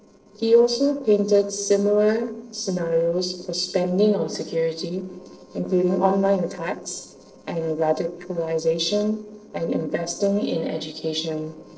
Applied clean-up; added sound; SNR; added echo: neural separator model SepFormer DNS4.